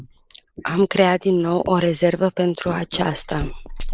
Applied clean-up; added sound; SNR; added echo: neural mask model Resemble Enhance denoiser.